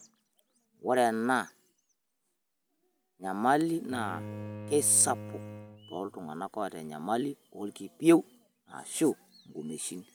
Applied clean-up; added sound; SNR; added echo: none; Bowed string instrument; 12 dB; none.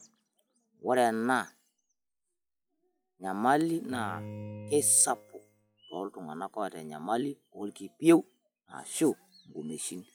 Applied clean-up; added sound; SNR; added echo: classical method log-MMSE.